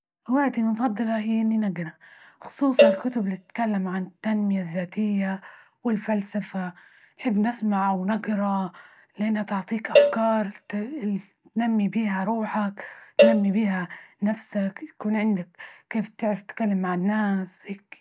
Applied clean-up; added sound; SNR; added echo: none; Cowbell; -1 dB; none.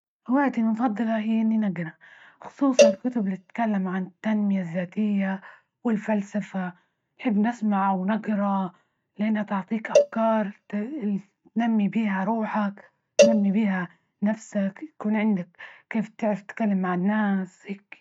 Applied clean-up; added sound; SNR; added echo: neural mask model RNNoise.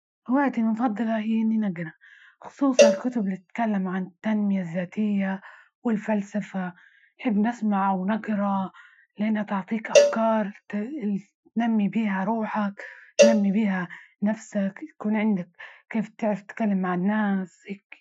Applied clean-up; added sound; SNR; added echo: classical method Wiener filter.